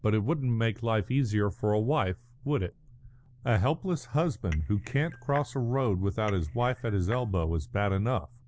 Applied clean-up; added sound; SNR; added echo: none; Cutlery, silverware / Dishes, pots, and pans / Chink, clink; 18 dB; none.